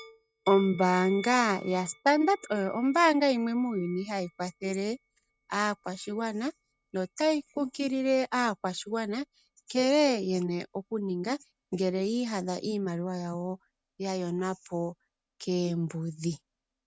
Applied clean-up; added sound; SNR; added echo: neural mask model RNNoise.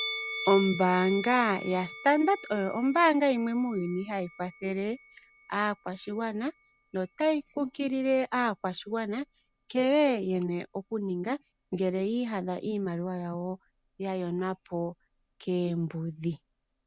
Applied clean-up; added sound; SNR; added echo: none; Musical instrument; 15 dB; none.